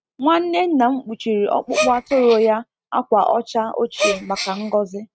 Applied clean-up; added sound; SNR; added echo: neural mask model RNNoise.